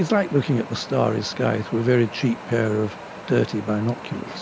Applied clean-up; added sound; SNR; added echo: none; Wind; 14 dB; none.